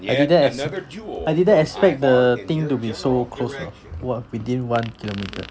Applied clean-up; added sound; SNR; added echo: none; Fart; 10 dB; none.